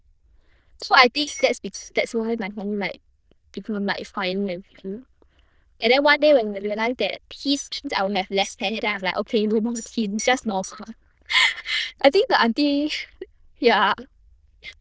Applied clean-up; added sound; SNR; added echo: neural diffusion model UNIVERSE++.